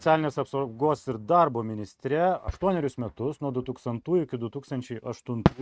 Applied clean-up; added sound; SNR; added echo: neural mask model RNNoise.